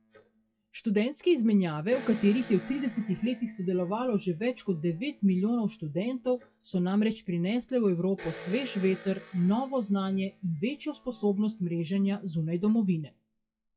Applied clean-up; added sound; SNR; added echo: classical method WPE with log-MMSE.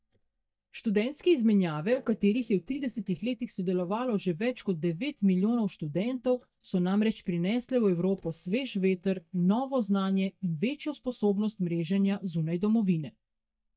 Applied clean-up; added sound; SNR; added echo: neural mask model DeepFilterNet 3.